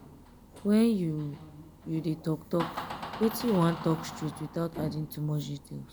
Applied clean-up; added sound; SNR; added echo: none; Door; 12 dB; none.